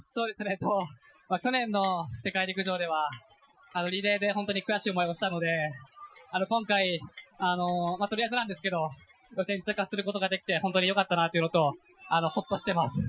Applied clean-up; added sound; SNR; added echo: classical method Wiener filter.